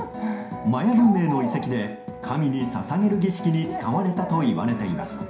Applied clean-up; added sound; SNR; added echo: none; none; none; reverberation time 0.5 s.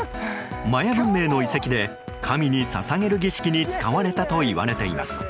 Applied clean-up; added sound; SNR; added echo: none; none; none; none.